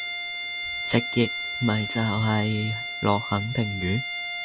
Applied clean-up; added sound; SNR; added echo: none; Bowed string instrument; 5 dB; none.